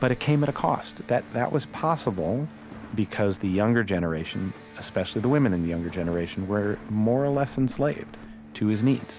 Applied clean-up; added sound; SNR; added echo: none; Walk, footsteps + Electric guitar; 18 dB; none.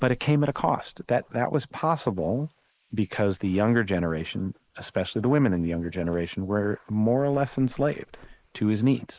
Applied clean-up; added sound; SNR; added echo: neural mask model Resemble Enhance denoiser.